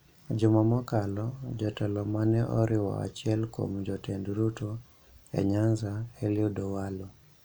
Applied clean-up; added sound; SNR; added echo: none; none; none; none.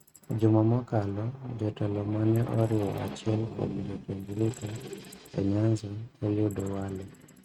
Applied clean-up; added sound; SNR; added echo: neural mask model RNNoise.